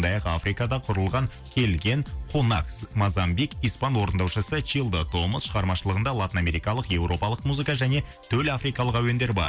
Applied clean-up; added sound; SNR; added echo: none; none; none; none.